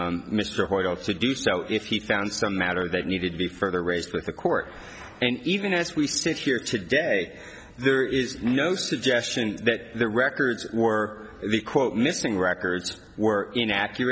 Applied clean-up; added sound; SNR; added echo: none; none; none; none.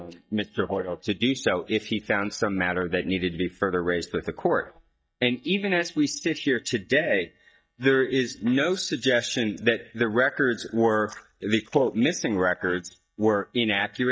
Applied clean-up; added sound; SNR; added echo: neural mask model DeepFilterNet 3.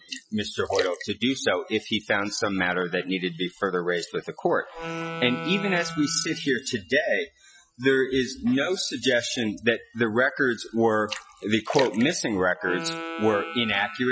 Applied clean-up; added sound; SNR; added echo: classical method Wiener filter.